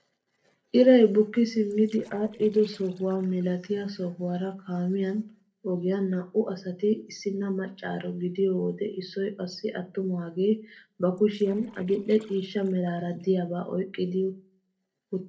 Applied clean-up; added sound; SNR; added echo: neural separator model SepFormer DNS4.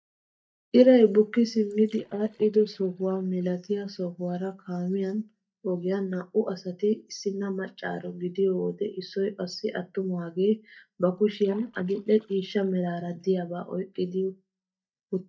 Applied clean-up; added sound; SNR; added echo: neural mask model DeepFilterNet 3.